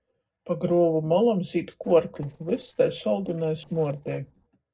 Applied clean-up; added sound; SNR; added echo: neural separator model SepFormer DNS4.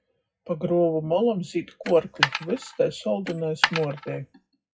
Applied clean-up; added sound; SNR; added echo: classical method WPE with log-MMSE.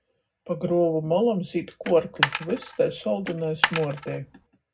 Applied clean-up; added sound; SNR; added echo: none; Coin (dropping); 4 dB; reverberation time 0.3 s.